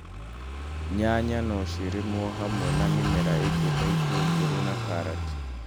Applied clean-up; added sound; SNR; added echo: none; Car passing by / Idling; -4 dB; none.